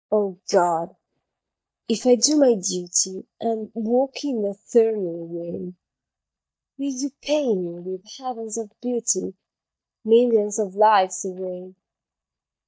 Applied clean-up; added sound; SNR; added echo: neural mask model DeepFilterNet 3.